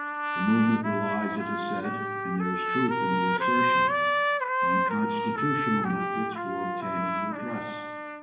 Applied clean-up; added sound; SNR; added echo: none; Trumpet; -3 dB; reverberation time 1.0 s.